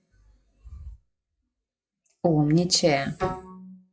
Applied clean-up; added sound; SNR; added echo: classical method WPE with log-MMSE.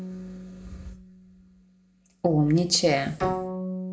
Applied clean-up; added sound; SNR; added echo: none; Bowed string instrument; 7 dB; reverberation time 1.1 s.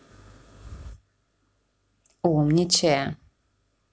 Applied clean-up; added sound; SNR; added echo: none; none; none; none.